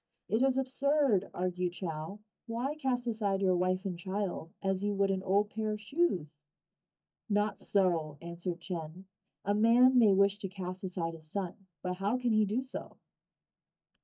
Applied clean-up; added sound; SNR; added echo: neural mask model DeepFilterNet 3.